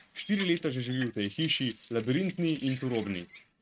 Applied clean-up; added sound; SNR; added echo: neural mask model RNNoise.